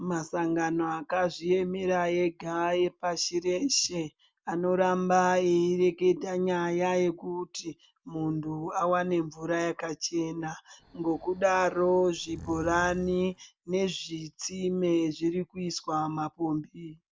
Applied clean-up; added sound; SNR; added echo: none; Breathing; 18 dB; none.